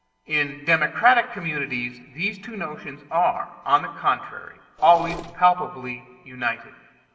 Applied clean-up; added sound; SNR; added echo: none; Mechanisms; 15 dB; reverberation time 1.9 s.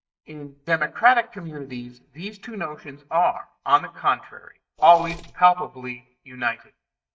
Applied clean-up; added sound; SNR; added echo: neural mask model DeepFilterNet 3.